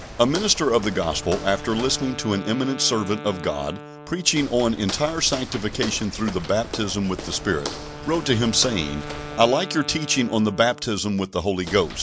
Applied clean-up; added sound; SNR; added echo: none; Walk, footsteps + Wind instrument, woodwind instrument; 12 dB; none.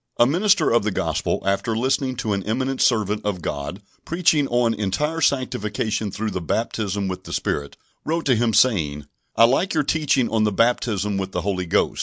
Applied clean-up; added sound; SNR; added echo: none; none; none; none.